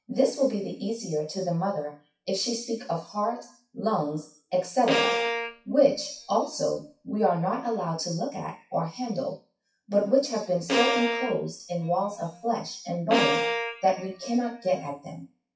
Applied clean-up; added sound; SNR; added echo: classical method WPE with log-MMSE.